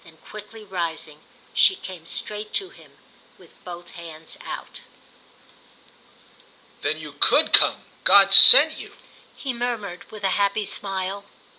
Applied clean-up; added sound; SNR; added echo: none; none; none; none.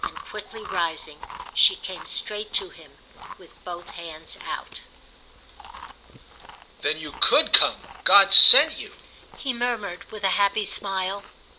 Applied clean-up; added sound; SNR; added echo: none; Chewing, mastication; 19 dB; none.